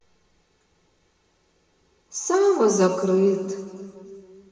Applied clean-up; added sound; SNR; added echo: none; none; none; reverberation time 2.4 s.